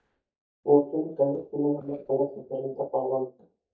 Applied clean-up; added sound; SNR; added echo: neural mask model DeepFilterNet 3.